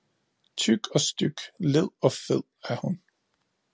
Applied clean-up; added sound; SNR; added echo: none; none; none; none.